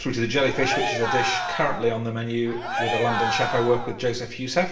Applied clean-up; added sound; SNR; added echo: none; Cheering; 3 dB; reverberation time 1.0 s.